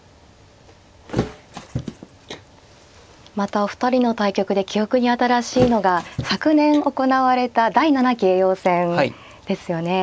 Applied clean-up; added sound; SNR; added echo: none; Thump, thud; 12 dB; none.